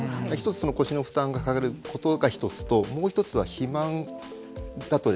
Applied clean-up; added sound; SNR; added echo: none; none; none; none.